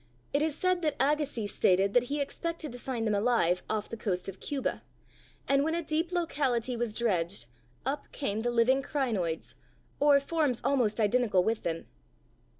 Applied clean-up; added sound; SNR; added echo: none; none; none; none.